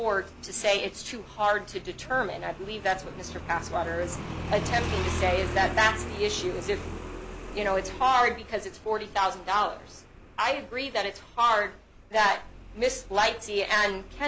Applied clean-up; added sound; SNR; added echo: none; Motorcycle; 9 dB; none.